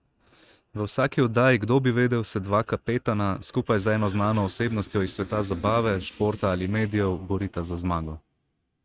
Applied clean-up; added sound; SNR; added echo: neural mask model RNNoise.